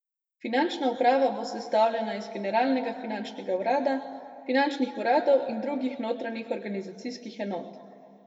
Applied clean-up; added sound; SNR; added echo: none; none; none; reverberation time 1.5 s.